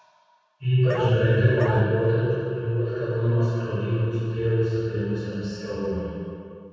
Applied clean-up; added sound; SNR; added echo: none; Bark; 10 dB; reverberation time 2.1 s.